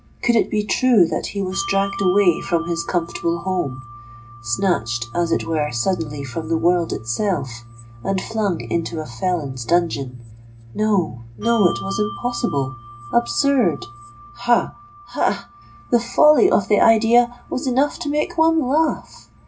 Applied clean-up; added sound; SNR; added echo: none; Bell; 18 dB; reverberation time 0.4 s.